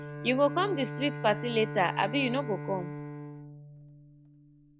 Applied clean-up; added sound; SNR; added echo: none; Bowed string instrument; 8 dB; none.